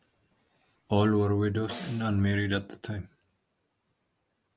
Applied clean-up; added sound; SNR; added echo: none; Snare drum; 16 dB; none.